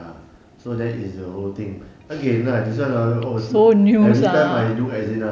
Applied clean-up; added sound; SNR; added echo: none; none; none; none.